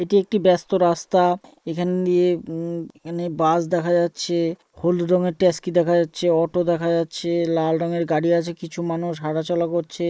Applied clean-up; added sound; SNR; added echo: neural mask model Resemble Enhance denoiser.